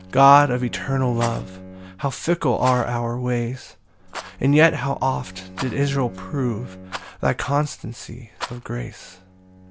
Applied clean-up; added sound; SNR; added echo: none; Bowed string instrument + Rattle; 16 dB; none.